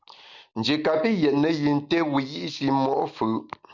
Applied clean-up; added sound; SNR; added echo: none; none; none; none.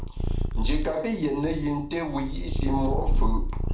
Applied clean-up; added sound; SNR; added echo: none; Purr; -3 dB; reverberation time 0.4 s.